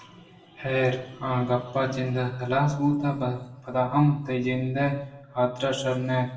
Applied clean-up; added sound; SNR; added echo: none; none; none; reverberation time 0.8 s.